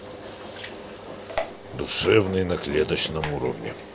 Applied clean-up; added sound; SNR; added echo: none; Engine; 11 dB; none.